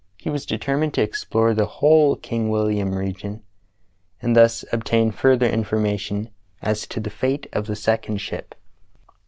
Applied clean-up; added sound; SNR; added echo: none; none; none; none.